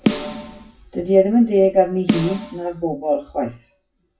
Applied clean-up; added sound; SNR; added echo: classical method WPE with log-MMSE.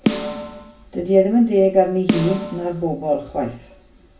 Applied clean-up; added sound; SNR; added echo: none; Snare drum; 8 dB; reverberation time 0.1 s.